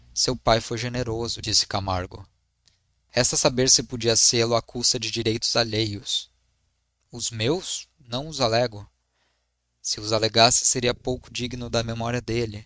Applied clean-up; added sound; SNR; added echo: neural mask model RNNoise.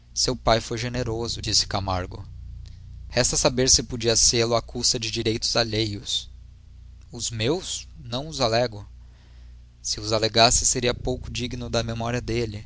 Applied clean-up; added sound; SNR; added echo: none; Bass guitar; 17 dB; none.